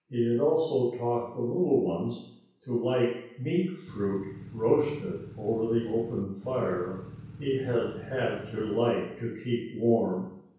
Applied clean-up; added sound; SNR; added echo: none; Engine / Truck / Car; 15 dB; reverberation time 0.7 s.